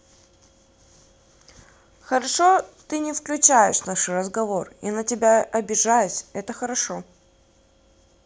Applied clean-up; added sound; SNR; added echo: none; none; none; none.